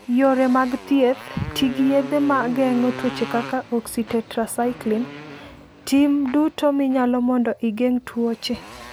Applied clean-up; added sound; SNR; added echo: none; Motorcycle; 16 dB; none.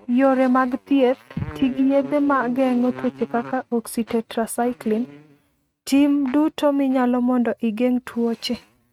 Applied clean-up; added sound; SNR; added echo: neural mask model RNNoise.